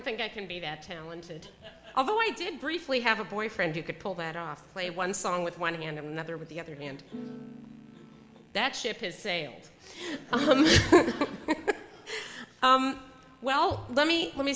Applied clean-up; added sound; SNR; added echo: none; none; none; none.